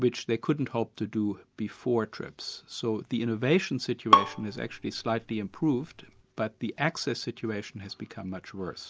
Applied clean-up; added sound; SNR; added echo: none; Bowed string instrument; -2 dB; none.